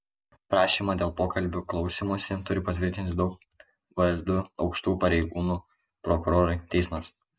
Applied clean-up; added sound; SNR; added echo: none; none; none; none.